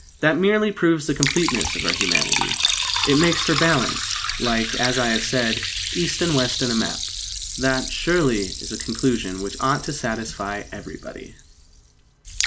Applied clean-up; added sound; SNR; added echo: none; Liquid; 3 dB; none.